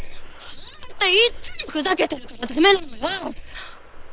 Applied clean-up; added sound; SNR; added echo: neural separator model SepFormer WHAM!.